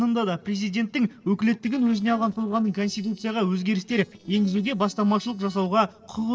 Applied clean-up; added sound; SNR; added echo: neural separator model SepFormer DNS4.